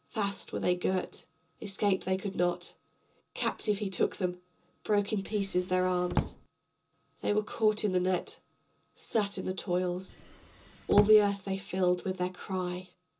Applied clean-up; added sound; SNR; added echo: none; Drawer open or close; 6 dB; reverberation time 0.2 s.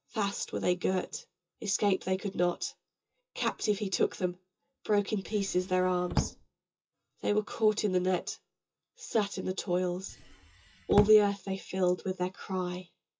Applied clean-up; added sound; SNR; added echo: classical method WPE with log-MMSE.